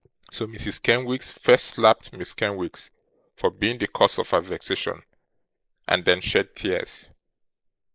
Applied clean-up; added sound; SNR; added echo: neural mask model Resemble Enhance denoiser.